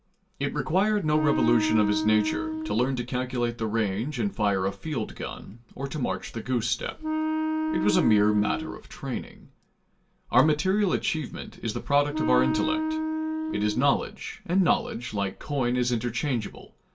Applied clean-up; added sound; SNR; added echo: none; Wind instrument, woodwind instrument; 2 dB; reverberation time 0.2 s.